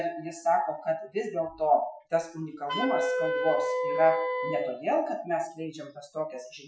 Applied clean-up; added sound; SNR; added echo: classical method Wiener filter.